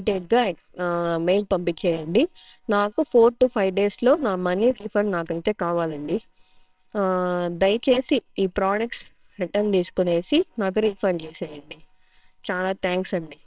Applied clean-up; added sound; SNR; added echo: neural separator model SepFormer WHAMR!.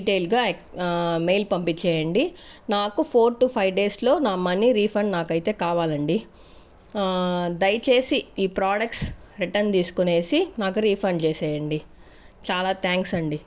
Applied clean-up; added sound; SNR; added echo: none; none; none; none.